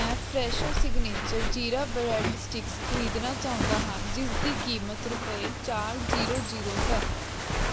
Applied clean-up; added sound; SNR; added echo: none; Walk, footsteps; -4 dB; none.